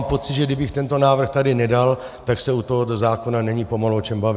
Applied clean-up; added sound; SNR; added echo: none; none; none; none.